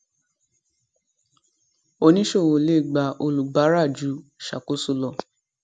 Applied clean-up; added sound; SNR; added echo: none; none; none; none.